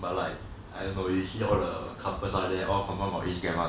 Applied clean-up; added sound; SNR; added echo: none; none; none; none.